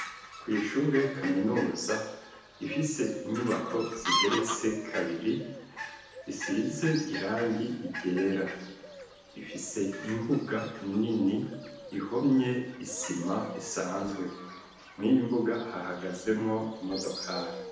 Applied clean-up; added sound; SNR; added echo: none; Fowl; 9 dB; reverberation time 0.9 s.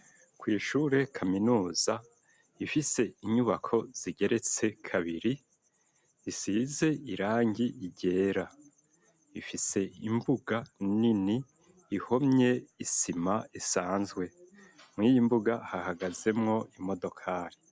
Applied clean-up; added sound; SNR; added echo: none; none; none; none.